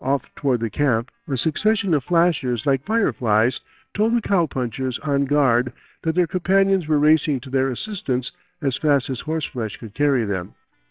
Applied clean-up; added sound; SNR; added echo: neural separator model SepFormer WHAMR!.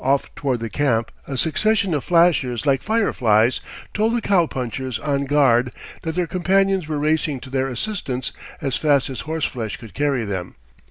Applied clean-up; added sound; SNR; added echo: none; none; none; none.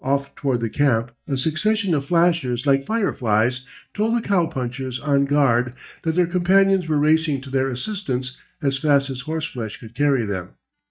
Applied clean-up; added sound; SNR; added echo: neural mask model DeepFilterNet 3.